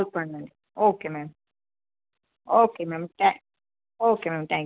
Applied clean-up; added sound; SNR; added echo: none; none; none; none.